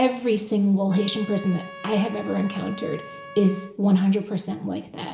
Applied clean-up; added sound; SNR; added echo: none; Trumpet; 17 dB; reverberation time 0.6 s.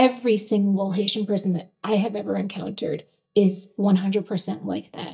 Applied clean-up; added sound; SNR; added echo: neural mask model DeepFilterNet 3.